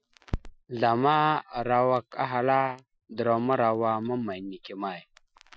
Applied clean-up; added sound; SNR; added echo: classical method Wiener filter.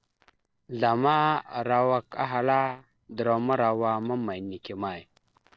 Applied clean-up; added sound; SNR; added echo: neural separator model SepFormer DNS4.